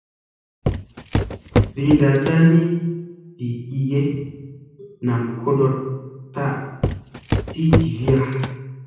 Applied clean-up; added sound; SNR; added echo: none; Walk, footsteps; 2 dB; reverberation time 1.2 s.